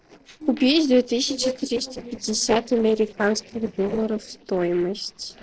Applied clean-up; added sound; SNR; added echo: neural separator model SepFormer DNS4.